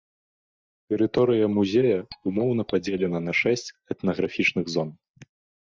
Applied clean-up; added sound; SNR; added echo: neural mask model DeepFilterNet 3.